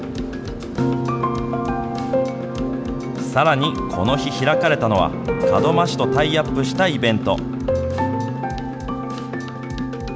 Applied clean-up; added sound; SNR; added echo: none; Drum / Drum kit; 16 dB; none.